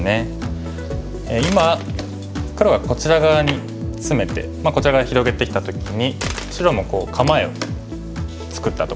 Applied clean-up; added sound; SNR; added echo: none; Coin (dropping); 20 dB; none.